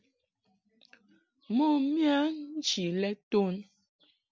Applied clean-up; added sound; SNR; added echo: none; none; none; none.